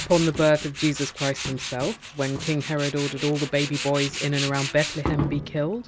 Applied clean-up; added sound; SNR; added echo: none; Tools; 7 dB; none.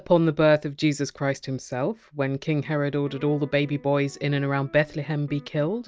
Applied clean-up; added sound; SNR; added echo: none; none; none; none.